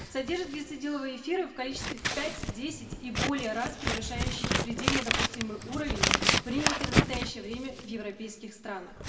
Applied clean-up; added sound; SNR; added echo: none; Scissors; -3 dB; reverberation time 2.0 s.